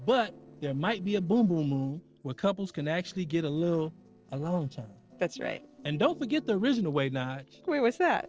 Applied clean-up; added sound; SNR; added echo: neural separator model SepFormer DNS4.